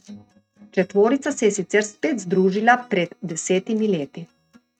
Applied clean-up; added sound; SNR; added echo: neural mask model RNNoise.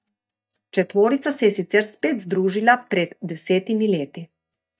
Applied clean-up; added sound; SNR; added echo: neural mask model DeepFilterNet 3.